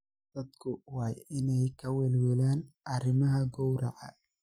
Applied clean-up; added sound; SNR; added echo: none; none; none; none.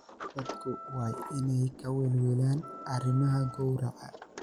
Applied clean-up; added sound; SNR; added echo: none; Wind instrument, woodwind instrument + Sliding door; 13 dB; none.